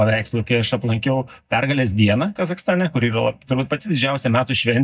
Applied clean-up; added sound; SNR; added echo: neural mask model DeepFilterNet 3.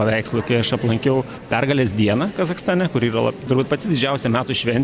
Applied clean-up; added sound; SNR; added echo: none; none; none; none.